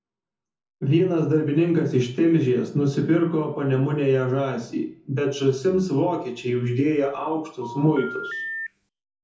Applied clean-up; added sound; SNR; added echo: none; Telephone; 11 dB; reverberation time 0.5 s.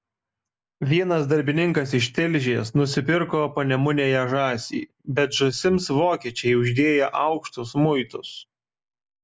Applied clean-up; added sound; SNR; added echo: none; none; none; none.